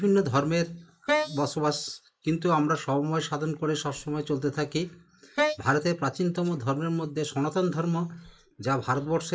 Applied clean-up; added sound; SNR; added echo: neural mask model Resemble Enhance denoiser.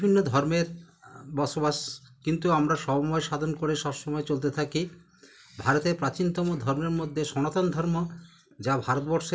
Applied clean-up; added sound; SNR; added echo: none; none; none; none.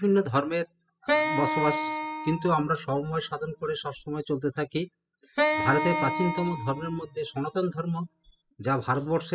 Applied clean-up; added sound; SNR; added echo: classical method spectral subtraction.